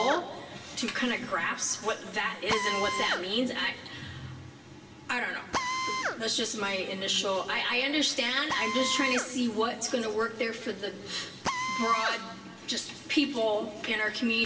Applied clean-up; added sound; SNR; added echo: none; Drill; 7 dB; reverberation time 1.7 s.